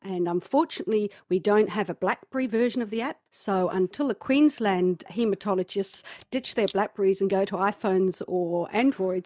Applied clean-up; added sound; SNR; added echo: neural mask model DeepFilterNet 3.